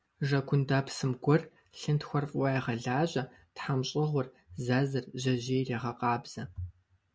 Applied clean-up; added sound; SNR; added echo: none; none; none; none.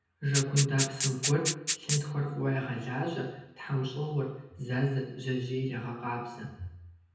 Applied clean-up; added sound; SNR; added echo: none; Rattle (instrument); 1 dB; reverberation time 0.9 s.